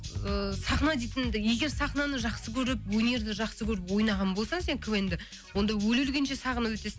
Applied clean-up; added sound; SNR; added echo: none; none; none; none.